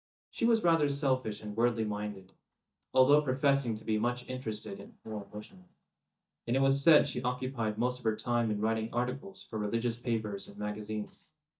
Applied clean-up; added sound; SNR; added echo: neural mask model DeepFilterNet 3.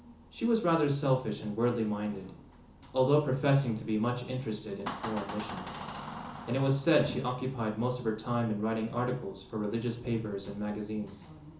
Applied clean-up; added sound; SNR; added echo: none; Door; 15 dB; reverberation time 0.7 s.